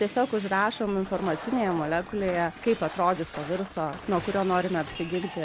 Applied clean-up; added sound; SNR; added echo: none; Shatter; 13 dB; none.